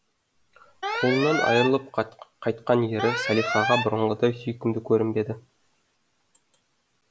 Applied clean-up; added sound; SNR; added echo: none; Alarm; 4 dB; none.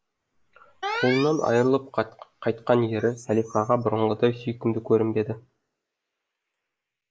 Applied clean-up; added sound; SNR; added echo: neural mask model Resemble Enhance denoiser.